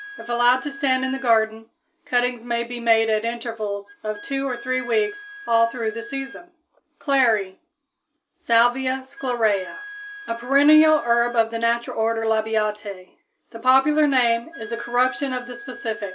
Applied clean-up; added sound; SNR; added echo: none; Wind instrument, woodwind instrument; 18 dB; none.